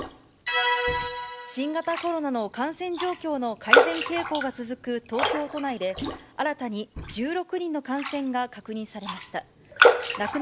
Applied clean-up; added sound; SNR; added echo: none; Raindrop; -1 dB; none.